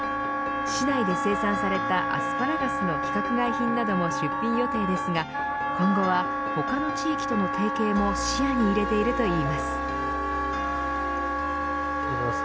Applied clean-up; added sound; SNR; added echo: none; Wind instrument, woodwind instrument; 0 dB; none.